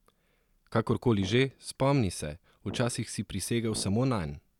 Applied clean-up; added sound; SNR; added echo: none; Brass instrument; 18 dB; none.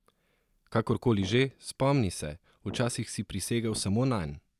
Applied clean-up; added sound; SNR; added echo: neural mask model DeepFilterNet 3.